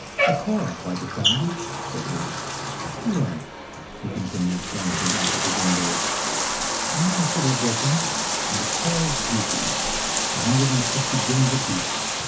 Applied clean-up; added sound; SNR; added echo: none; Bathtub (filling or washing); -1 dB; reverberation time 0.3 s.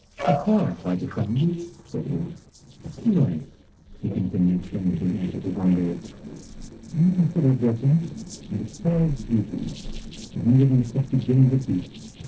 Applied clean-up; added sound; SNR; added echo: neural separator model SepFormer DNS4.